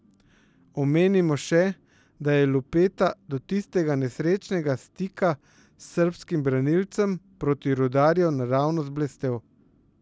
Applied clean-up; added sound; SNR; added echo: none; none; none; none.